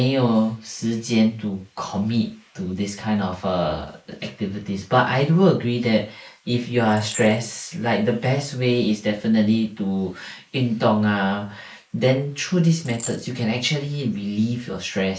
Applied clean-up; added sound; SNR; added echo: neural mask model Resemble Enhance denoiser.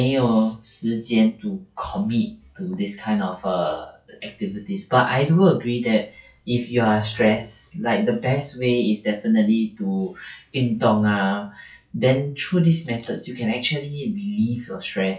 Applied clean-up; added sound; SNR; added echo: classical method log-MMSE.